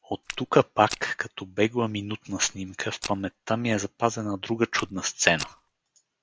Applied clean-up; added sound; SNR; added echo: none; Walk, footsteps; 15 dB; none.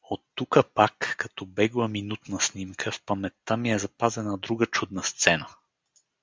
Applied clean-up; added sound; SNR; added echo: none; none; none; none.